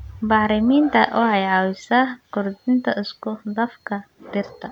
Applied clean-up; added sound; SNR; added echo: none; none; none; none.